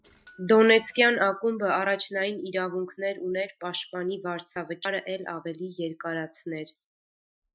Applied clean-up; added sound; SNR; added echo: classical method Wiener filter.